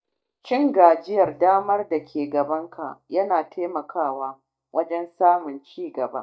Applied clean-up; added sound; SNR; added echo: neural mask model DeepFilterNet 3.